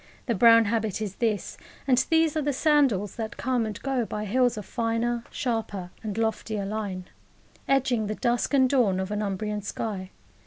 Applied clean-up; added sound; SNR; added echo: none; none; none; none.